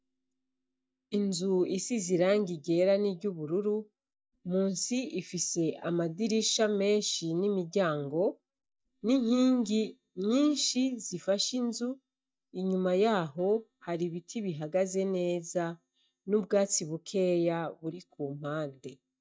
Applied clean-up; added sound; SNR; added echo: neural mask model DeepFilterNet 3.